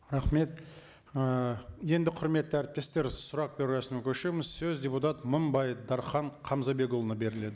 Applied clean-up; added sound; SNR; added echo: none; none; none; none.